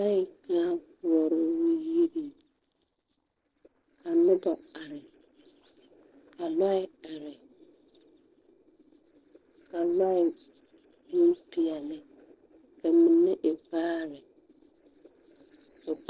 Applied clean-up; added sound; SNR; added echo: neural separator model SepFormer DNS4.